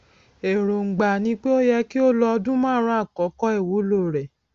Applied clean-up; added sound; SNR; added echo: none; none; none; none.